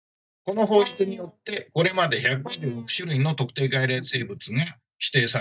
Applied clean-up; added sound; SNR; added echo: neural mask model DeepFilterNet 3.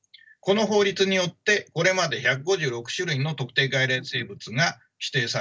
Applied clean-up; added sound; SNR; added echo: none; none; none; none.